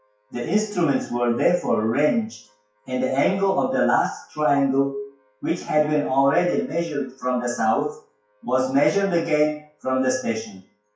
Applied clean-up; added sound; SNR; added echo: classical method WPE with log-MMSE.